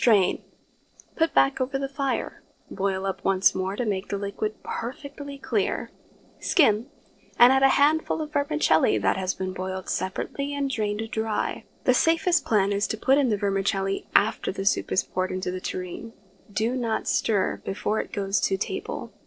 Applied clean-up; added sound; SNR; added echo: neural separator model SepFormer DNS4.